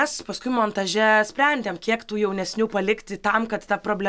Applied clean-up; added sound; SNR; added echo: none; none; none; none.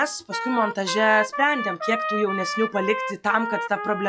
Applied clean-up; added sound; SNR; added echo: classical method log-MMSE.